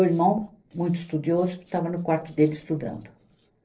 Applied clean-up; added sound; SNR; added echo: neural separator model SepFormer DNS4.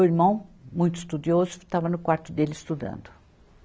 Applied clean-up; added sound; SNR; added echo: none; none; none; none.